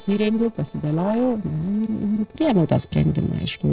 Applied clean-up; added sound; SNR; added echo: neural separator model SepFormer DNS4.